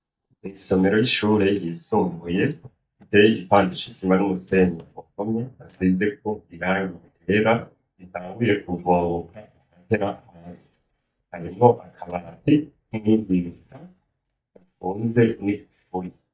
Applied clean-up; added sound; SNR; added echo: neural mask model DeepFilterNet 3.